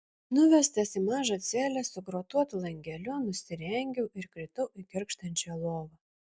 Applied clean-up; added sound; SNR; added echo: none; none; none; none.